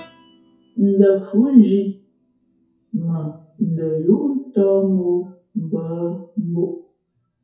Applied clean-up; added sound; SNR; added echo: classical method WPE with log-MMSE.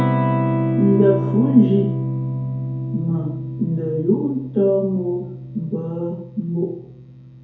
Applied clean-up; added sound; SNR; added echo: none; Electric guitar / Strum; 3 dB; reverberation time 2.3 s.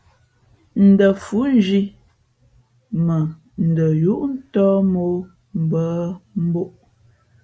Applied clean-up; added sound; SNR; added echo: none; none; none; none.